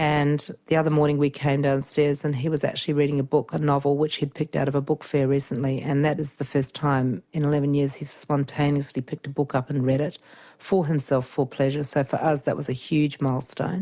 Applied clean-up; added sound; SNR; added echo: none; none; none; none.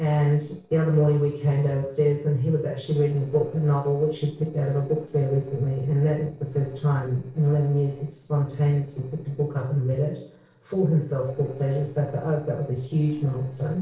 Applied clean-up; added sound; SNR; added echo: neural separator model SepFormer DNS4.